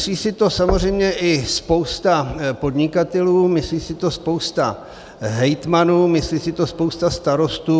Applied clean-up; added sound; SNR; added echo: none; Knock; 12 dB; none.